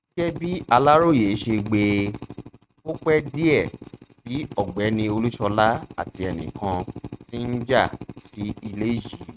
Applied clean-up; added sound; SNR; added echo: neural mask model RNNoise.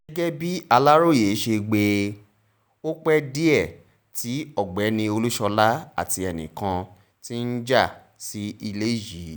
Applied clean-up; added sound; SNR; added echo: none; none; none; none.